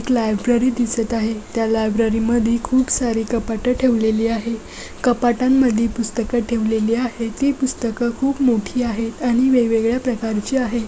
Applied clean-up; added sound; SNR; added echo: none; none; none; none.